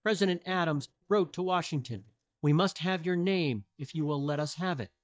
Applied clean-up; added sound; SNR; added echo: neural mask model DeepFilterNet 3.